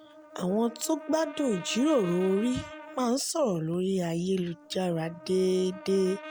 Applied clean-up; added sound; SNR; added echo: none; Brass instrument; 17 dB; none.